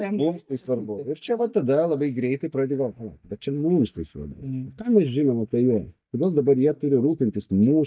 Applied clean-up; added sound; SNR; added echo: neural mask model DeepFilterNet 3.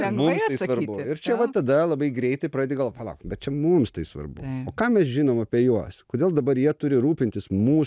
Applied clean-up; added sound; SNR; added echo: none; none; none; none.